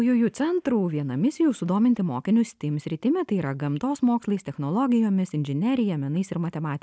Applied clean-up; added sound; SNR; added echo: none; none; none; none.